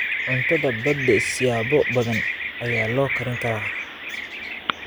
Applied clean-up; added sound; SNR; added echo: none; Bird vocalization, bird call, bird song; 2 dB; none.